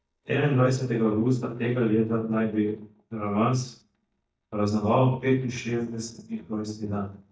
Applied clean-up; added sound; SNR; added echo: neural mask model DeepFilterNet 3.